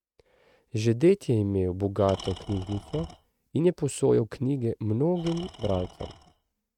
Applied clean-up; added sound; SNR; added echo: neural mask model RNNoise.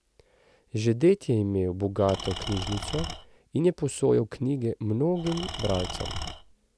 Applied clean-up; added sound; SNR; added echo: none; Engine / Tools; 8 dB; none.